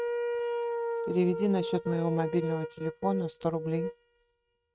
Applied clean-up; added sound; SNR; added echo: neural mask model RNNoise.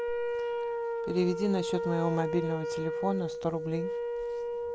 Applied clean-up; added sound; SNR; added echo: none; Wind instrument, woodwind instrument; 0 dB; none.